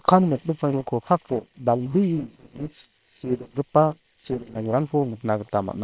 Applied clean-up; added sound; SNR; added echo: neural separator model SepFormer WHAM!.